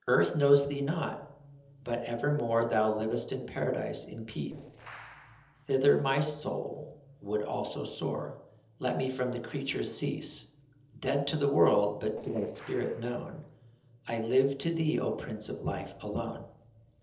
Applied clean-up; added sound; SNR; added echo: neural separator model SepFormer DNS4.